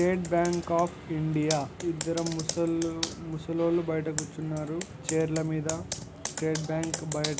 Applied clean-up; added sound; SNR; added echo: none; Computer keyboard; 10 dB; none.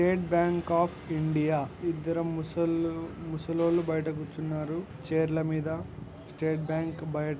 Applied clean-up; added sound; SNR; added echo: none; none; none; none.